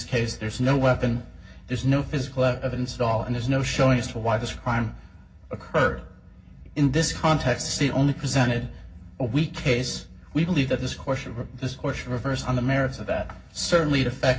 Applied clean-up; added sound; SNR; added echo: none; none; none; reverberation time 0.4 s.